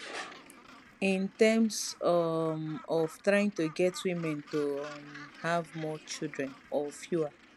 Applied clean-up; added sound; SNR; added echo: none; Gull, seagull; 20 dB; none.